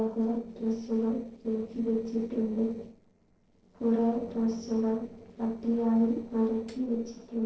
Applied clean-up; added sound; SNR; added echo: neural separator model SepFormer DNS4.